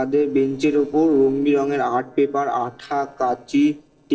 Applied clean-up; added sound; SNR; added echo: neural separator model SepFormer DNS4.